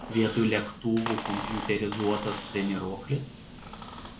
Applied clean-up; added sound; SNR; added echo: none; Squeak; 9 dB; reverberation time 0.3 s.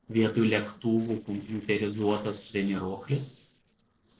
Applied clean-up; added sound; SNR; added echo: neural separator model SepFormer DNS4.